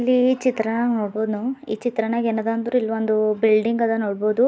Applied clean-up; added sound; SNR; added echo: none; none; none; none.